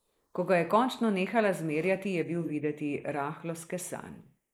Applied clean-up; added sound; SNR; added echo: neural mask model Resemble Enhance denoiser.